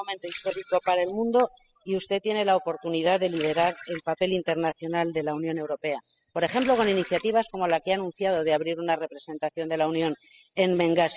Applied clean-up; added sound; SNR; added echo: classical method spectral subtraction.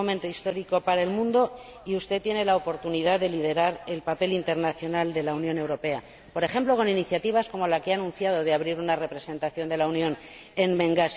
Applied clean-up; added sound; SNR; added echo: none; none; none; none.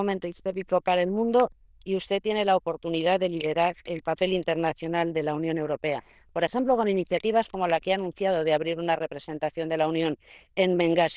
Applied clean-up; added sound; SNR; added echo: neural diffusion model UNIVERSE++.